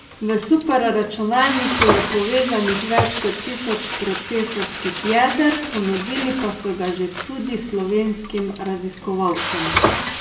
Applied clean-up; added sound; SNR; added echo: none; Frying (food); 5 dB; reverberation time 0.7 s.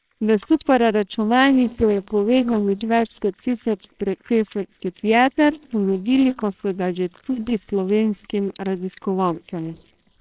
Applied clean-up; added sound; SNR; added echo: neural separator model SepFormer WHAMR!.